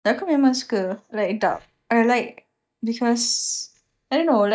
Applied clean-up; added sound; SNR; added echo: neural mask model DeepFilterNet 3.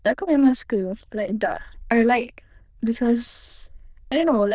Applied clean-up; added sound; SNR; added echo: neural diffusion model UNIVERSE++.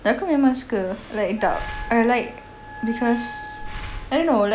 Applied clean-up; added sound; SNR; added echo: none; Wind instrument, woodwind instrument + Breathing; 13 dB; none.